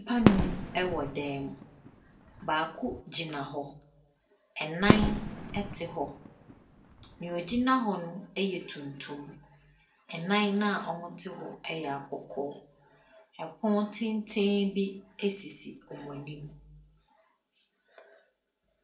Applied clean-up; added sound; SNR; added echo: none; Fireworks; 0 dB; reverberation time 0.2 s.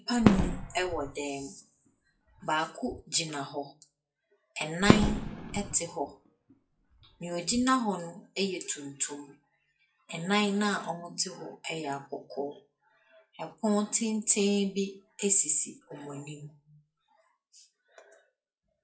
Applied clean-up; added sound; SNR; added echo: classical method WPE with log-MMSE.